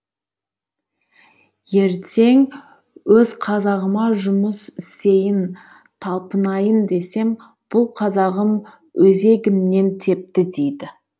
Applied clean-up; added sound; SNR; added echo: none; none; none; none.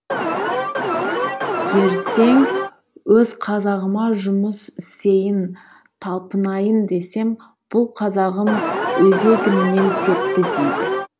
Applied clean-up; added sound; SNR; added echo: none; Alarm; 2 dB; none.